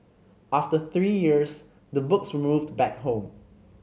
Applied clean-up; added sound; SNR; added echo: none; none; none; none.